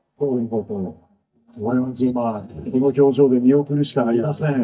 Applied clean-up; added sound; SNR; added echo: neural mask model DeepFilterNet 3.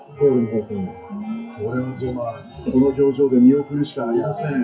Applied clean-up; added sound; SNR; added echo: classical method WPE with log-MMSE.